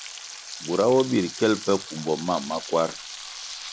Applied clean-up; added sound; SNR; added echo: none; Frying (food); 12 dB; none.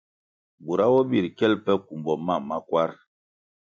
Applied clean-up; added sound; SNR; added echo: none; none; none; none.